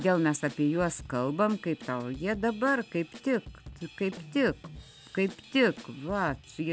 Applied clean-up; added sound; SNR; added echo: none; Drum / Drum kit; 18 dB; none.